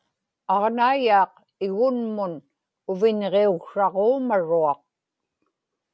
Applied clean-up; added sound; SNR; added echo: none; none; none; none.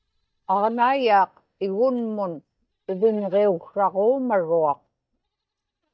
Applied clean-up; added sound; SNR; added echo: neural mask model DeepFilterNet 3.